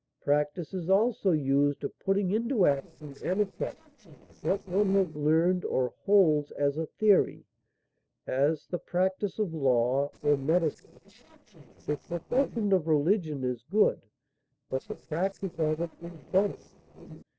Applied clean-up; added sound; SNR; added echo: neural separator model SepFormer DNS4.